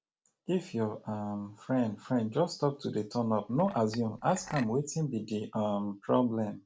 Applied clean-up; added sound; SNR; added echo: none; Chink, clink; 15 dB; none.